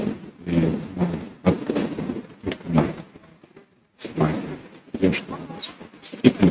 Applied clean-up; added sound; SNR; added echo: neural mask model RNNoise.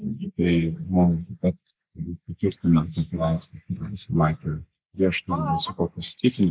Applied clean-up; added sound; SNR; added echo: neural mask model Resemble Enhance denoiser.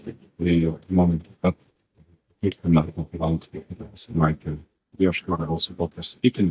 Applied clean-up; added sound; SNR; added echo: neural mask model DeepFilterNet 3.